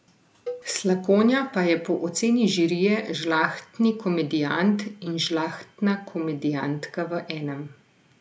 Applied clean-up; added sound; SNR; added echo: none; Cowbell; 17 dB; none.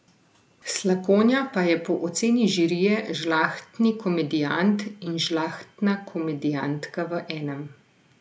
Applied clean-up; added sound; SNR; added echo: none; none; none; none.